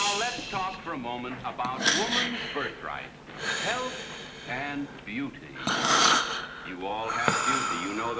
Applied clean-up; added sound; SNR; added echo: none; Breathing; -4 dB; none.